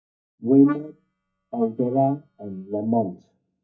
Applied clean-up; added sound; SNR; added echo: neural mask model DeepFilterNet 3.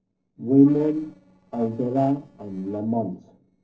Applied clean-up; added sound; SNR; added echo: neural separator model SepFormer DNS4.